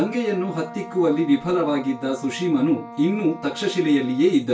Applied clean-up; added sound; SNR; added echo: none; Wind instrument, woodwind instrument; 16 dB; reverberation time 0.2 s.